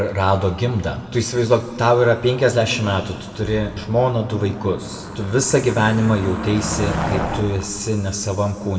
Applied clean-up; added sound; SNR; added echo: none; Motor vehicle (road); 12 dB; reverberation time 1.9 s.